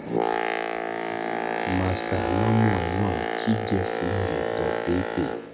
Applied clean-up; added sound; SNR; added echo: none; Boat, Water vehicle; -1 dB; none.